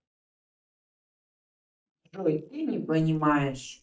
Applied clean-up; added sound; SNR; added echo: neural mask model DeepFilterNet 3.